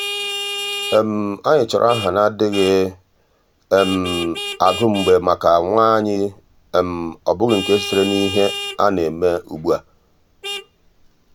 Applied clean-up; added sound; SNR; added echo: none; Vehicle horn, car horn, honking; 11 dB; none.